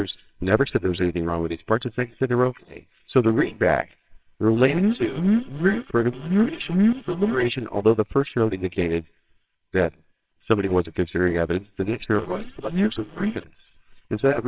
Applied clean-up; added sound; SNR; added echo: neural separator model SepFormer WHAMR!.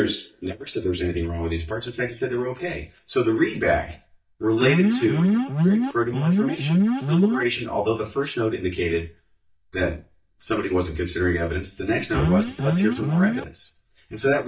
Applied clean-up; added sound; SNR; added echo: neural mask model DeepFilterNet 3.